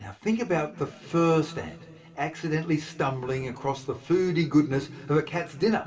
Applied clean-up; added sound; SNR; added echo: none; none; none; reverberation time 2.7 s.